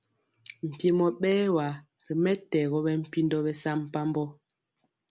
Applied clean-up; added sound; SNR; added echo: none; none; none; none.